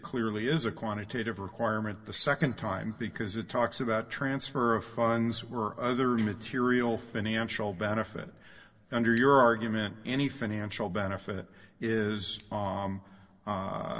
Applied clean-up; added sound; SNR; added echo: neural separator model SepFormer DNS4.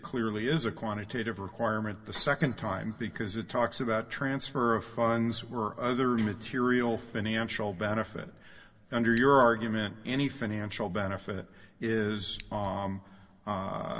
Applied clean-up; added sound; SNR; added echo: none; Scissors; 13 dB; reverberation time 1.5 s.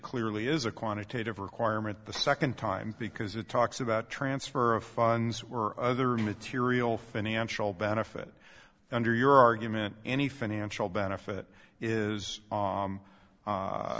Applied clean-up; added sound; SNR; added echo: none; none; none; none.